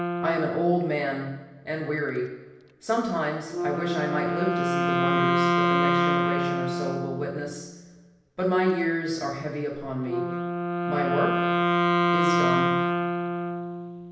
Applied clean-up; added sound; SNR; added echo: none; Wind instrument, woodwind instrument; -3 dB; reverberation time 0.9 s.